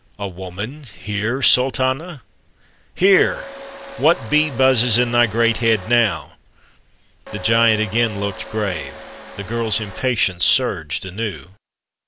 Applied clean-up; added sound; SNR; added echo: none; Domestic sounds, home sounds; 13 dB; none.